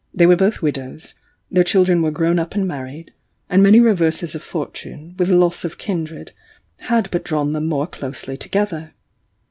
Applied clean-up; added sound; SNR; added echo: none; none; none; none.